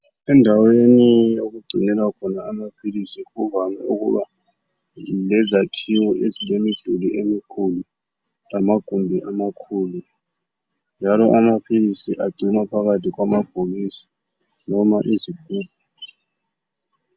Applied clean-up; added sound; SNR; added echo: none; none; none; none.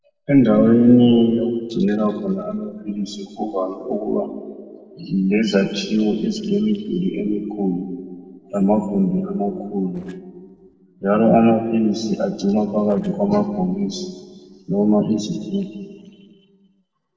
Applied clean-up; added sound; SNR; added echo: neural separator model SepFormer DNS4.